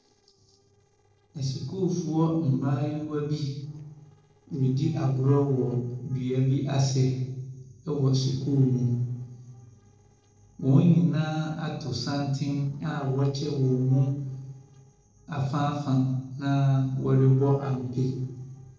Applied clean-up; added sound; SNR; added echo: neural separator model SepFormer DNS4.